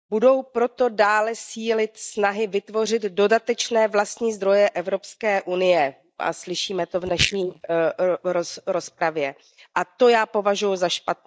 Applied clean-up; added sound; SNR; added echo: neural mask model DeepFilterNet 3.